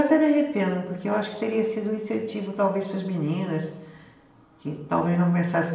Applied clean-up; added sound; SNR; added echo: none; none; none; reverberation time 0.8 s.